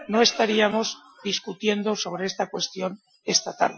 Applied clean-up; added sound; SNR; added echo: classical method Wiener filter.